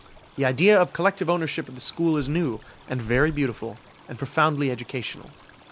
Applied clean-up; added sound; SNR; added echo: none; Stream; 20 dB; none.